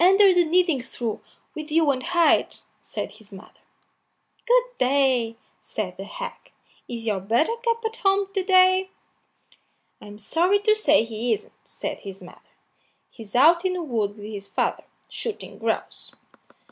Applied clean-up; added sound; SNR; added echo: none; none; none; none.